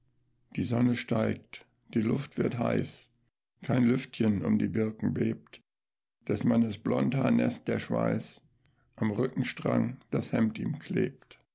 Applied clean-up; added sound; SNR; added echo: none; none; none; none.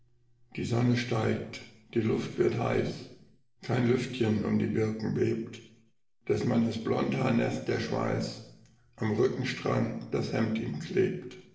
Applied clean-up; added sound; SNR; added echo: none; none; none; reverberation time 0.7 s.